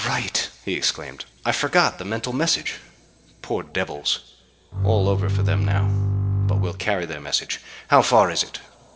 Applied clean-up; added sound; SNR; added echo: none; Bowed string instrument; -3 dB; reverberation time 2.2 s.